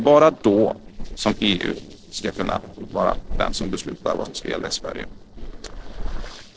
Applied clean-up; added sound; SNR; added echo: neural separator model SepFormer DNS4.